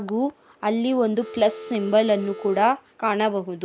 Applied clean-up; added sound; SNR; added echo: none; Telephone; 14 dB; none.